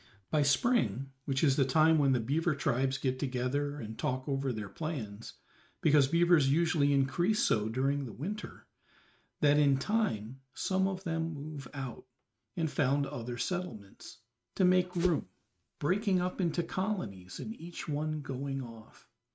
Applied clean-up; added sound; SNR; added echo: neural mask model RNNoise.